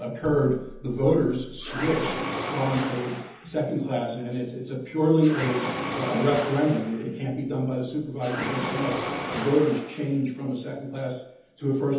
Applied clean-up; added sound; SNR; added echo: none; Mechanisms; 7 dB; reverberation time 1.3 s.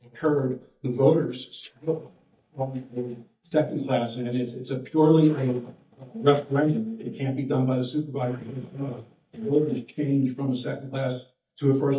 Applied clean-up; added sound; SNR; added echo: neural mask model DeepFilterNet 3.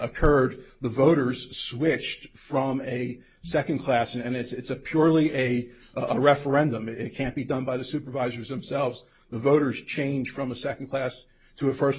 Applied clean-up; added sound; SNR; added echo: none; none; none; none.